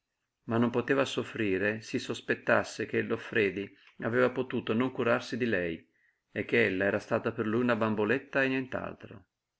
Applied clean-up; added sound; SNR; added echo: none; none; none; none.